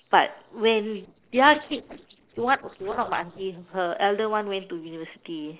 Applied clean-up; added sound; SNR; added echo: neural separator model SepFormer DNS4.